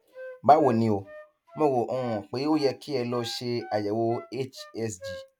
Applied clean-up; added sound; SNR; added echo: none; Wind instrument, woodwind instrument; 18 dB; none.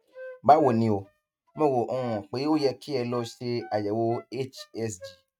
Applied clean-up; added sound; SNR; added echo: neural mask model RNNoise.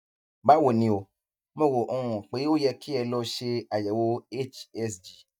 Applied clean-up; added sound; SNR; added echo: neural mask model DeepFilterNet 3.